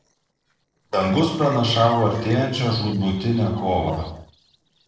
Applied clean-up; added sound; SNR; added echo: neural separator model SepFormer DNS4.